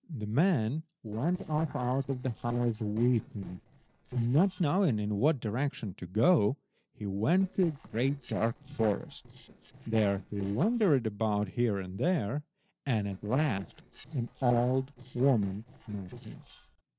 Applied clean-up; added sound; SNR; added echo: neural separator model SepFormer DNS4.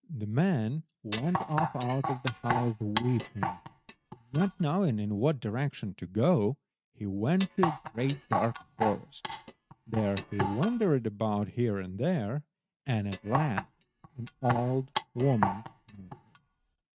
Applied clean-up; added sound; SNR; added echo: neural mask model RNNoise.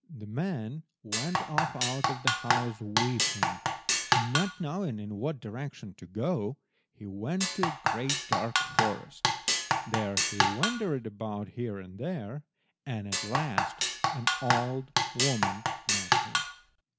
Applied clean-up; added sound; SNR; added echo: none; Drum kit; -5 dB; none.